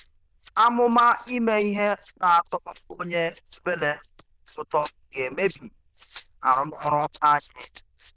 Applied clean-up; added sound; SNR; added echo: neural diffusion model UNIVERSE++.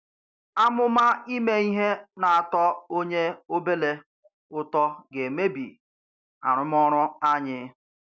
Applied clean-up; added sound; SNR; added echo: none; none; none; none.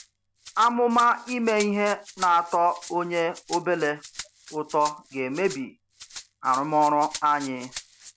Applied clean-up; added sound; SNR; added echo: none; Rattle (instrument); 17 dB; none.